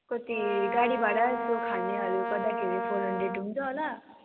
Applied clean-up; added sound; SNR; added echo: none; Brass instrument; 2 dB; none.